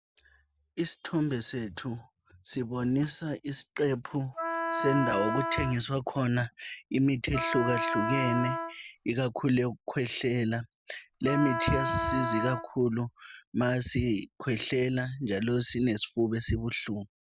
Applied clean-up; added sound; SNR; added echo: none; Wind instrument, woodwind instrument; 3 dB; none.